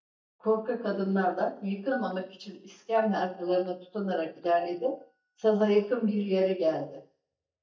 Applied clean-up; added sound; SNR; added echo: neural mask model DeepFilterNet 3.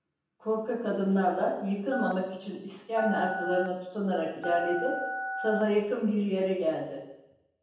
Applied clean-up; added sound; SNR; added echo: none; Telephone; 7 dB; reverberation time 0.9 s.